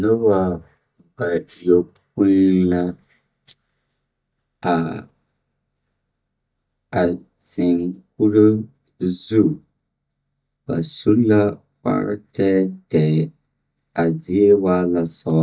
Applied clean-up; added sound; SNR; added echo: neural mask model DeepFilterNet 3.